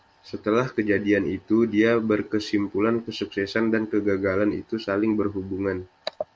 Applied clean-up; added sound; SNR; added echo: none; none; none; none.